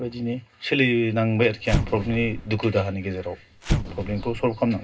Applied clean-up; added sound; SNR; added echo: none; Explosion; 6 dB; reverberation time 0.2 s.